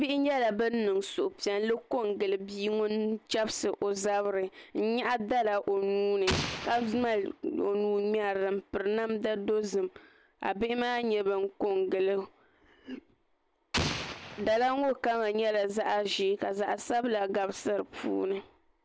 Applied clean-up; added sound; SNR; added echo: none; Explosion; 5 dB; none.